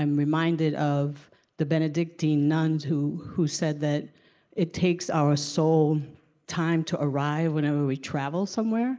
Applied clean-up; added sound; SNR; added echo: neural mask model Resemble Enhance denoiser.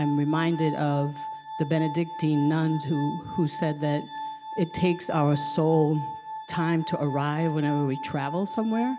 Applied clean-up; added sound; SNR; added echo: none; Glass; 10 dB; none.